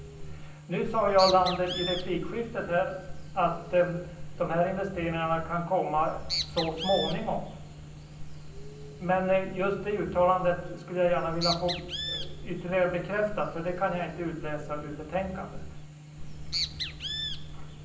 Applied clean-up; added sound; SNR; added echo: none; Bird; 8 dB; reverberation time 0.6 s.